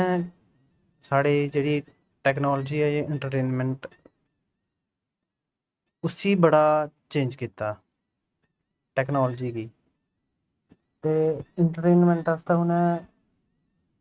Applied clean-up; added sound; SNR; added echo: neural mask model RNNoise.